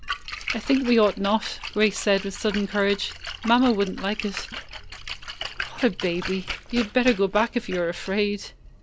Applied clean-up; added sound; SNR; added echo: none; Splash, splatter; 11 dB; none.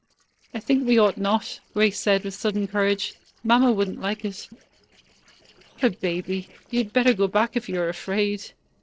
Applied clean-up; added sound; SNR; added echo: neural separator model SepFormer DNS4.